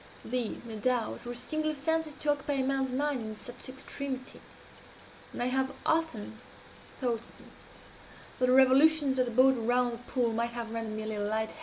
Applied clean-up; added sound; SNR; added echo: none; none; none; none.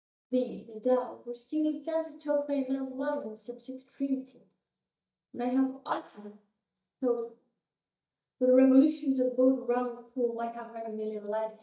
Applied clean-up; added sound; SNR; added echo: neural mask model DeepFilterNet 3.